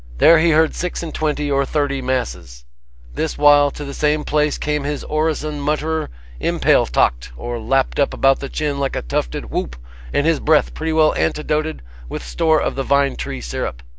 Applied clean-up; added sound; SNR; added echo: none; none; none; none.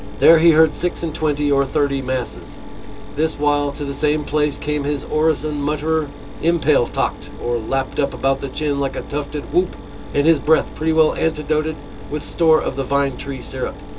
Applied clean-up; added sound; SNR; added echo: none; Mechanisms; 14 dB; reverberation time 0.2 s.